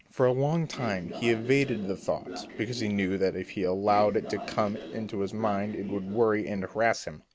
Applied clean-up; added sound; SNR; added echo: none; Train; 13 dB; none.